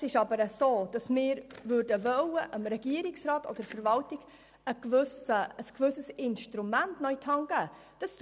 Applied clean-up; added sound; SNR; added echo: none; none; none; none.